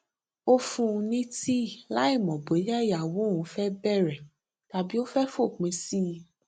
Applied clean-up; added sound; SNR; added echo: none; none; none; none.